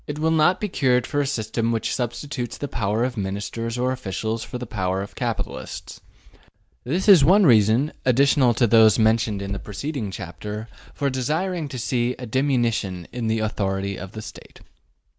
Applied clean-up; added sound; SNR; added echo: none; none; none; none.